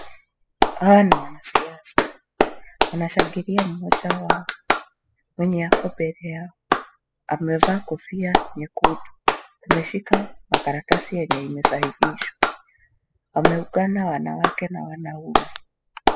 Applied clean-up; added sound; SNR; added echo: classical method spectral subtraction.